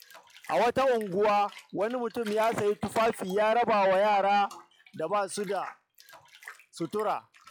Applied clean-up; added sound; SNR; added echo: classical method log-MMSE.